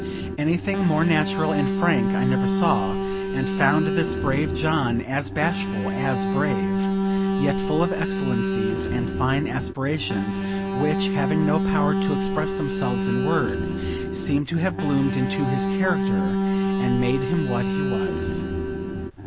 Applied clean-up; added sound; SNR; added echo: none; Alarm; -1 dB; none.